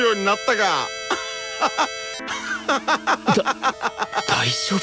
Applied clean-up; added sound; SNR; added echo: none; Keyboard (musical); 10 dB; none.